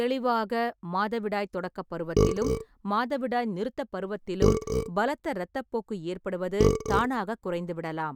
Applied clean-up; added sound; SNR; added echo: none; Burping, eructation; -1 dB; none.